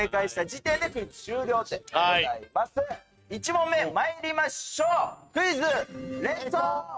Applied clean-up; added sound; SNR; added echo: neural mask model RNNoise.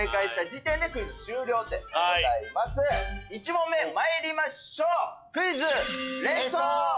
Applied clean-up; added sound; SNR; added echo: classical method log-MMSE.